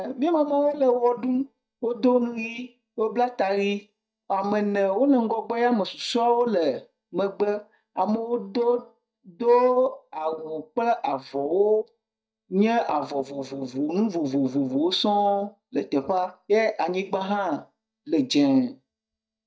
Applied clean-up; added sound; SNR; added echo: neural mask model DeepFilterNet 3.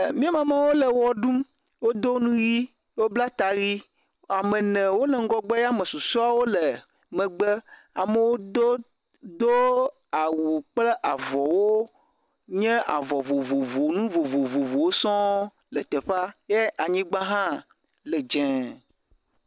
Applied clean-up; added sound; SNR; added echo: none; none; none; none.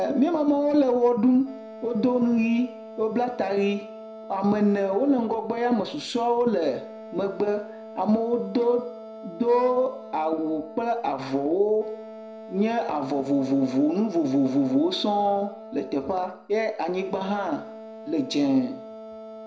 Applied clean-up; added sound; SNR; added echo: none; Wind instrument, woodwind instrument; 16 dB; reverberation time 0.5 s.